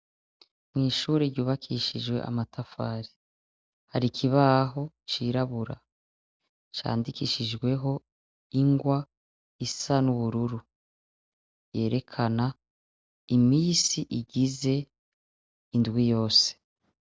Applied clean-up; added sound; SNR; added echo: none; none; none; none.